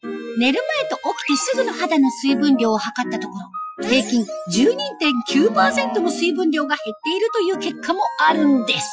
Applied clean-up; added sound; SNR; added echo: classical method Wiener filter.